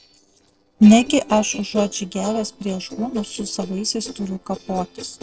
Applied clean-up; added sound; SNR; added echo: neural separator model SepFormer DNS4.